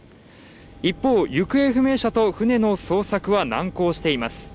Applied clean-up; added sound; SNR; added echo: none; none; none; none.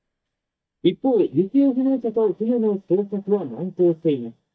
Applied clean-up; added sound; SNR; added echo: neural mask model DeepFilterNet 3.